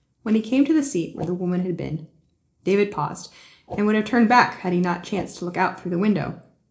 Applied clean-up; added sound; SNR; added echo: neural separator model SepFormer DNS4.